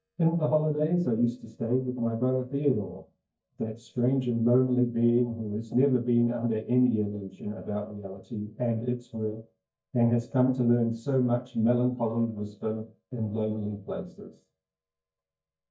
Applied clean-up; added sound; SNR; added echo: neural mask model DeepFilterNet 3.